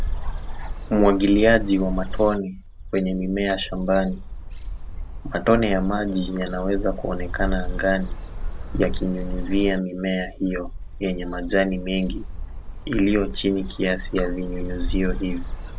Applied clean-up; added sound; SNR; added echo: none; Bird; 4 dB; none.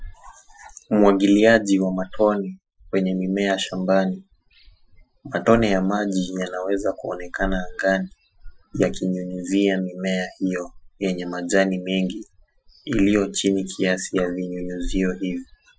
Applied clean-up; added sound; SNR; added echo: classical method Wiener filter.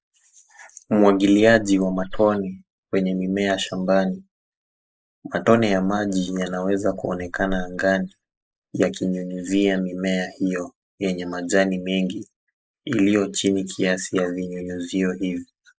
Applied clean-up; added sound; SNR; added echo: neural mask model Resemble Enhance denoiser.